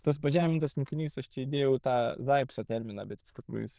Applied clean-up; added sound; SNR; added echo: neural diffusion model UNIVERSE++.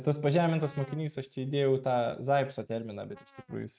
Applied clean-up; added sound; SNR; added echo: neural mask model RNNoise.